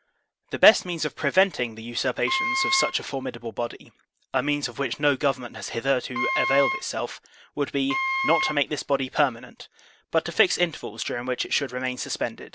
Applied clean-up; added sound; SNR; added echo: none; Wind instrument, woodwind instrument; 2 dB; none.